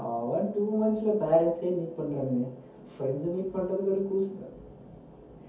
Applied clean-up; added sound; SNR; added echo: none; none; none; reverberation time 0.5 s.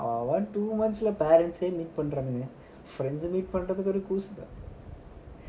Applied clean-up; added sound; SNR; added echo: none; none; none; none.